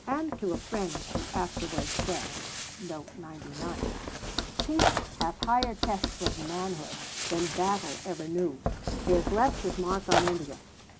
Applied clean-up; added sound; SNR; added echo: none; Tearing + Knock; 1 dB; none.